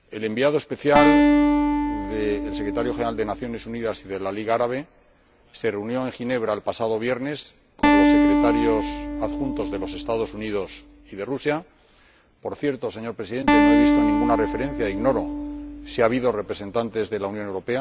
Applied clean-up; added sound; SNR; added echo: none; Acoustic guitar; -4 dB; none.